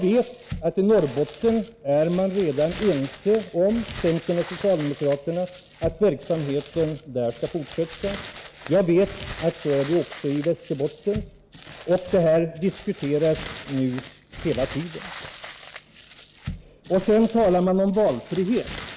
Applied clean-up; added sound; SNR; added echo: none; Crumpling, crinkling; 14 dB; none.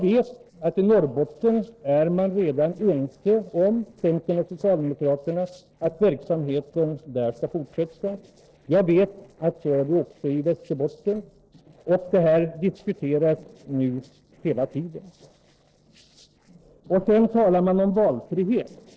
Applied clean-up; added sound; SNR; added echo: neural separator model SepFormer DNS4.